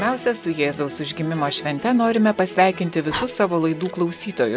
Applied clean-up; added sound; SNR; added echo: none; Fire; 17 dB; none.